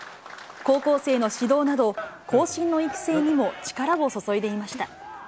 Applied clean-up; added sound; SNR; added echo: none; none; none; none.